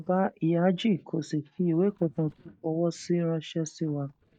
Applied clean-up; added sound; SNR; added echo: neural mask model DeepFilterNet 3.